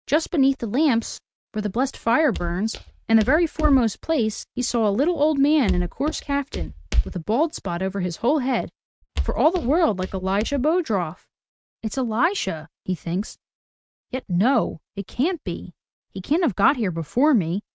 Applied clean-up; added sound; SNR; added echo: neural mask model RNNoise.